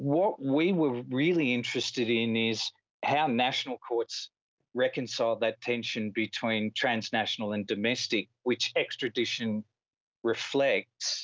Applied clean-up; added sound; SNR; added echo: none; none; none; none.